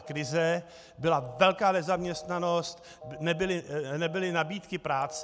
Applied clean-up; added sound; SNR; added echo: none; Telephone; 16 dB; none.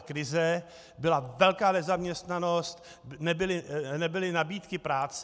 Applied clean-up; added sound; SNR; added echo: none; none; none; none.